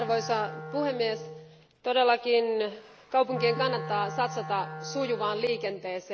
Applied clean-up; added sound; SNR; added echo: none; Wind instrument, woodwind instrument; 11 dB; none.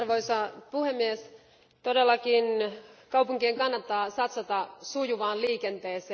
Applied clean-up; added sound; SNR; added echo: none; none; none; none.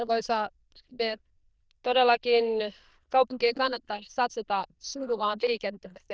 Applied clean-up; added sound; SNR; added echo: neural diffusion model UNIVERSE++.